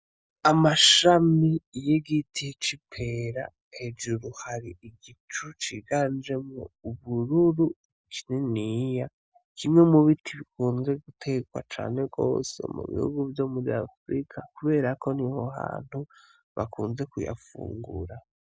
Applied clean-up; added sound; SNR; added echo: none; none; none; none.